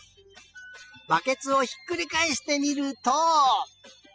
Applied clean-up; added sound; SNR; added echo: classical method spectral subtraction.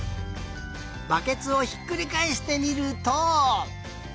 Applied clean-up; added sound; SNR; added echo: none; Bowed string instrument; 14 dB; none.